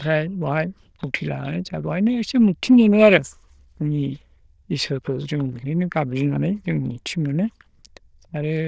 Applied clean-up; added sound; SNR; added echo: neural diffusion model UNIVERSE++.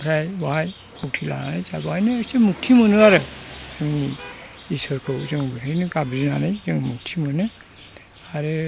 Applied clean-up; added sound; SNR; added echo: none; Rain; 18 dB; none.